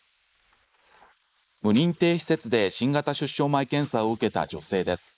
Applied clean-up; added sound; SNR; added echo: neural mask model Resemble Enhance denoiser.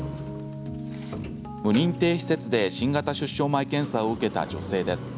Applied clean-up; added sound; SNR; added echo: none; Sliding door; 15 dB; none.